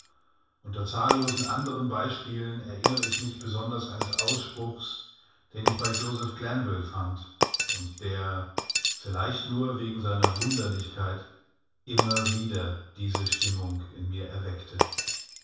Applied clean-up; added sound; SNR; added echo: none; Shatter; 1 dB; reverberation time 0.7 s.